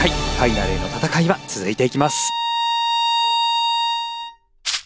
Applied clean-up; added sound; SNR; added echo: none; Bowed string instrument; -1 dB; none.